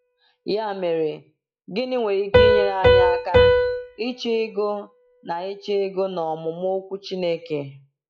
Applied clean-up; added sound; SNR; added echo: classical method log-MMSE.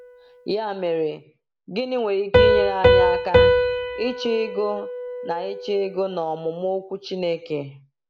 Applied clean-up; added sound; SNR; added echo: none; Piano; -3 dB; none.